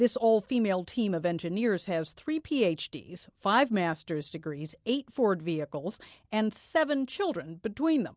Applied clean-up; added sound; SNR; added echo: none; none; none; none.